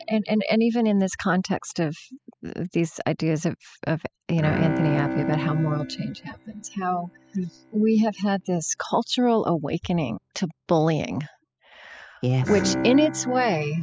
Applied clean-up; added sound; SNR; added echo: classical method spectral subtraction.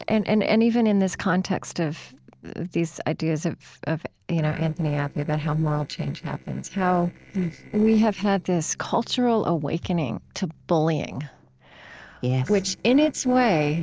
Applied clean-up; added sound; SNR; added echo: neural separator model SepFormer DNS4.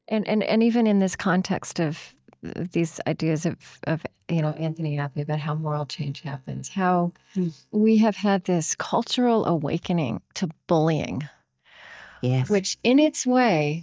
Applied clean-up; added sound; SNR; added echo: neural mask model DeepFilterNet 3.